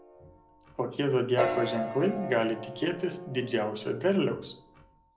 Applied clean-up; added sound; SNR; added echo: none; Piano; 8 dB; reverberation time 0.5 s.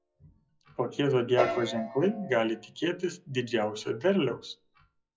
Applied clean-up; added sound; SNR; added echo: classical method WPE with log-MMSE.